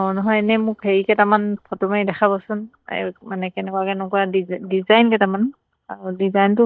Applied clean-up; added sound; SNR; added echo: neural mask model DeepFilterNet 3.